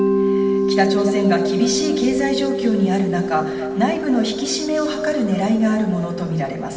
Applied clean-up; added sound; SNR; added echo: none; Mallet percussion; 1 dB; reverberation time 2.3 s.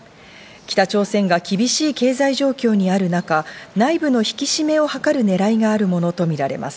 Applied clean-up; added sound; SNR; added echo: none; none; none; none.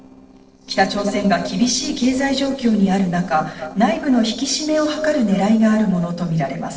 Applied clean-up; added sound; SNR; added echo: neural separator model SepFormer DNS4.